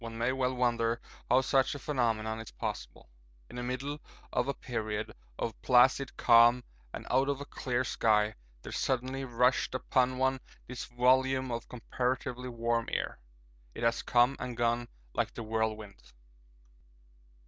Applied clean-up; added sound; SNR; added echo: none; none; none; none.